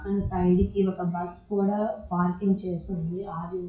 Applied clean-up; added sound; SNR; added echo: classical method WPE with log-MMSE.